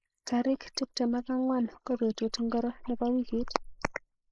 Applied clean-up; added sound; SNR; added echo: neural mask model Resemble Enhance denoiser.